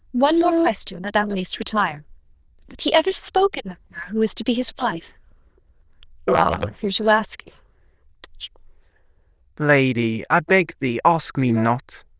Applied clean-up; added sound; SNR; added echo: neural diffusion model UNIVERSE++.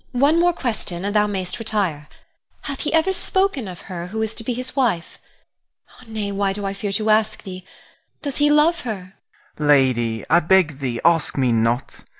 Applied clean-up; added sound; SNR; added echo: none; none; none; none.